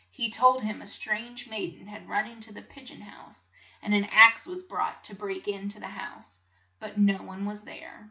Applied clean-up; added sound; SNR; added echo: none; none; none; none.